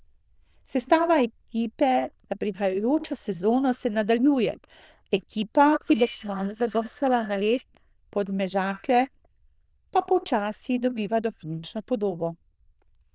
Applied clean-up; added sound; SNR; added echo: neural diffusion model UNIVERSE++.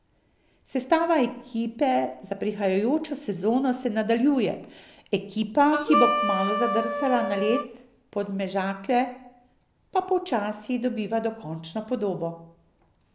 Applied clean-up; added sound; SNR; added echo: none; Harmonica; 1 dB; none.